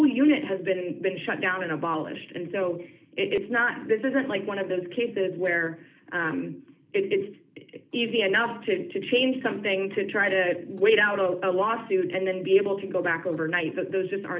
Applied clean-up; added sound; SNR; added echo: none; none; none; none.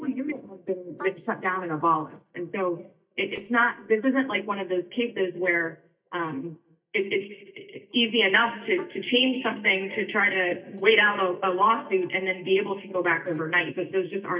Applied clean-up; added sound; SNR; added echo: neural mask model DeepFilterNet 3.